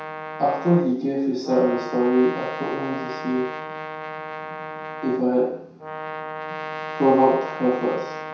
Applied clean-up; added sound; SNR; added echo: none; Brass instrument; 9 dB; reverberation time 0.6 s.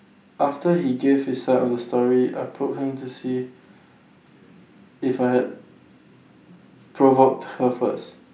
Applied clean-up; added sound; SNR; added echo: none; none; none; none.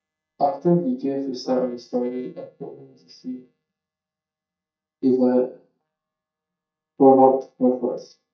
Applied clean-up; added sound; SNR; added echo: neural mask model DeepFilterNet 3.